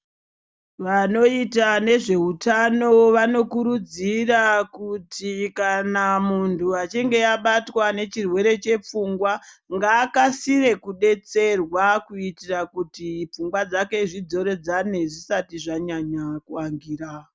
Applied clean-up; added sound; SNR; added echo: none; none; none; none.